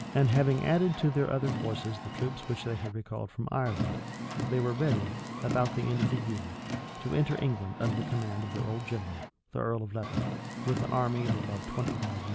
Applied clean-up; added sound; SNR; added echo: none; Car; 5 dB; none.